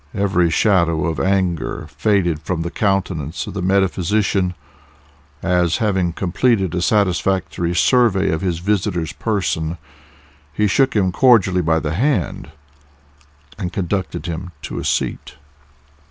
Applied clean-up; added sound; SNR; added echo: none; none; none; none.